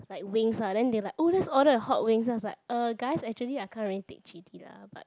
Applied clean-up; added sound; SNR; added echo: none; none; none; none.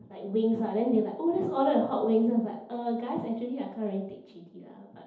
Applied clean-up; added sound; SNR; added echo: none; none; none; reverberation time 2.2 s.